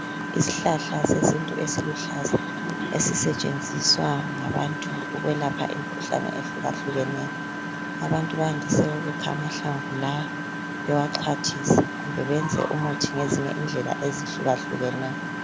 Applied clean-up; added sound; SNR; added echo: none; Engine; 5 dB; none.